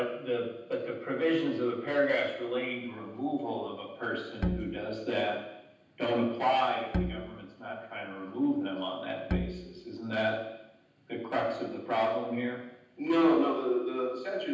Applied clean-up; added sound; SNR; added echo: none; Bowed string instrument; 4 dB; reverberation time 0.9 s.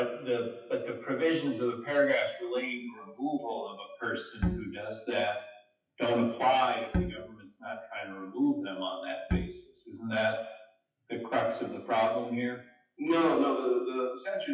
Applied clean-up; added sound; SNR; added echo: classical method WPE with log-MMSE.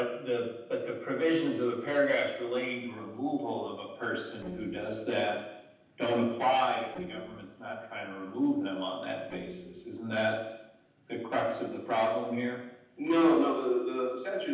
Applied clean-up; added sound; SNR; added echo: neural separator model SepFormer DNS4.